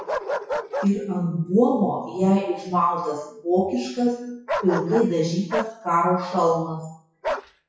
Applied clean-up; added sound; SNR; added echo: classical method WPE with log-MMSE.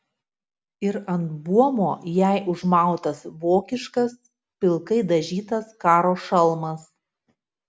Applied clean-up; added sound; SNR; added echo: none; none; none; none.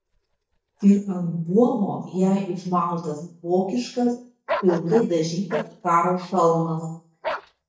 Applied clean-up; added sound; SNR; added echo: neural mask model DeepFilterNet 3.